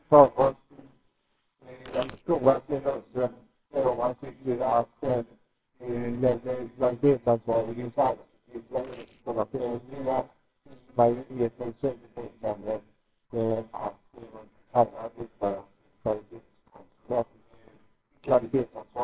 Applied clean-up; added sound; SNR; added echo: neural separator model SepFormer WHAMR!.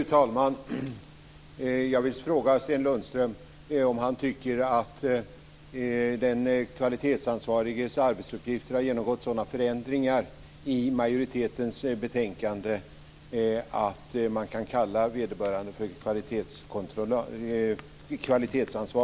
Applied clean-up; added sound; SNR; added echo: none; none; none; none.